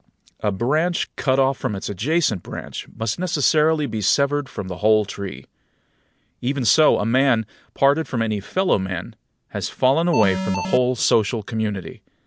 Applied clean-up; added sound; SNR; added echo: none; Alarm; 3 dB; none.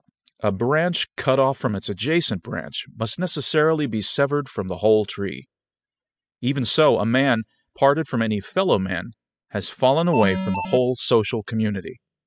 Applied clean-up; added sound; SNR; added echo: classical method spectral subtraction.